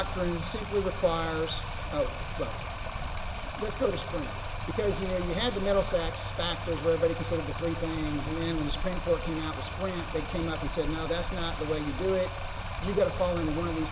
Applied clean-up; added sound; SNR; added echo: none; Stream; 3 dB; none.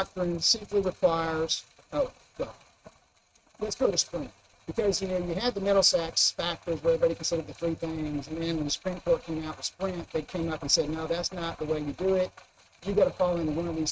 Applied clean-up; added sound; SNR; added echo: neural mask model RNNoise.